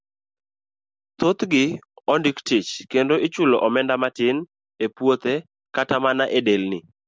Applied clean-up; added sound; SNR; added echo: none; none; none; none.